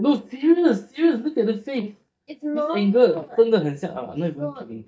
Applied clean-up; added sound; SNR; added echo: neural mask model DeepFilterNet 3.